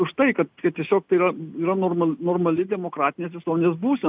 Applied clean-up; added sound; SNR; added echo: none; none; none; none.